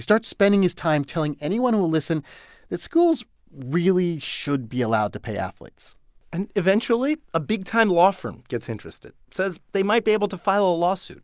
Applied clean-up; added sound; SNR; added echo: none; none; none; none.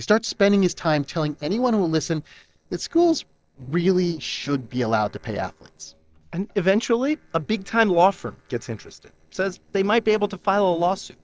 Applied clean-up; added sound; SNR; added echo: neural separator model SepFormer DNS4.